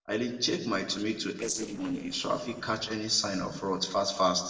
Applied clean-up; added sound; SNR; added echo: neural separator model SepFormer DNS4.